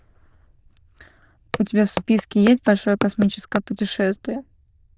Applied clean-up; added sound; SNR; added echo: neural diffusion model UNIVERSE++.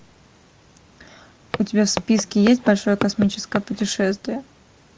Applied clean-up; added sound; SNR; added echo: none; Walk, footsteps; 9 dB; none.